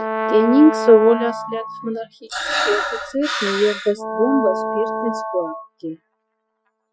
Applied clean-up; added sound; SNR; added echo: classical method Wiener filter.